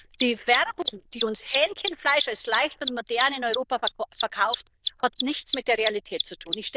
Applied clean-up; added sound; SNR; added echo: neural diffusion model UNIVERSE++.